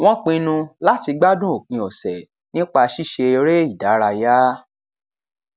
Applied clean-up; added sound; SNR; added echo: none; none; none; none.